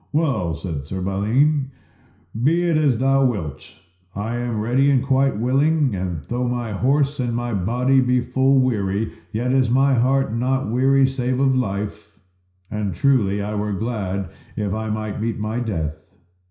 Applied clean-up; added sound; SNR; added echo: none; none; none; reverberation time 0.5 s.